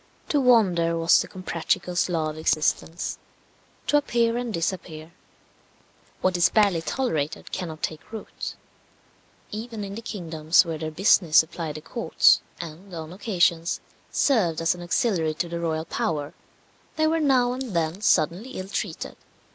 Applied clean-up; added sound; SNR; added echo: neural mask model Resemble Enhance denoiser.